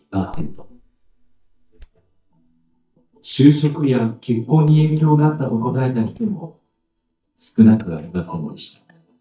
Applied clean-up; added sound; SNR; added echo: neural mask model DeepFilterNet 3.